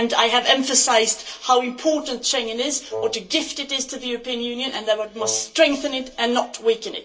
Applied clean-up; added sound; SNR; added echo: none; Wind instrument, woodwind instrument; 10 dB; reverberation time 0.2 s.